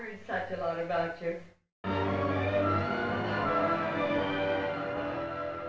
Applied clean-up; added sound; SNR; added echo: none; Wind instrument, woodwind instrument; 12 dB; reverberation time 0.3 s.